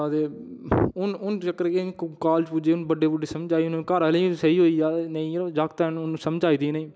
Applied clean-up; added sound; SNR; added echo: none; none; none; none.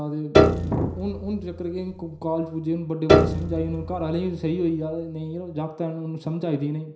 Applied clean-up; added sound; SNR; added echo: none; Piano; -3 dB; reverberation time 0.5 s.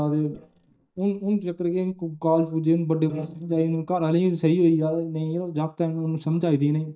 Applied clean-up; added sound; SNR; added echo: neural mask model DeepFilterNet 3.